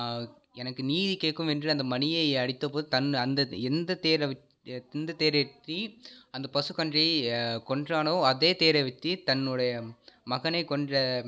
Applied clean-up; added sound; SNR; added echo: none; none; none; none.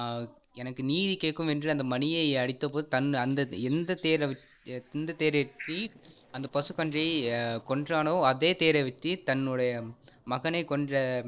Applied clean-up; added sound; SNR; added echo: neural separator model SepFormer DNS4.